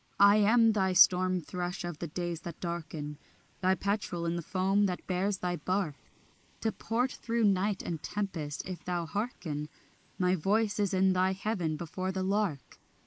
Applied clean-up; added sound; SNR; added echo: neural mask model Resemble Enhance denoiser.